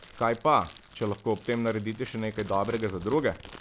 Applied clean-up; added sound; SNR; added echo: none; Crackle; 16 dB; none.